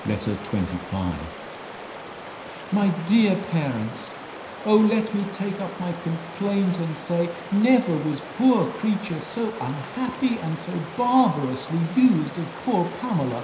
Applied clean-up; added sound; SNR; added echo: none; Stream; 13 dB; reverberation time 0.9 s.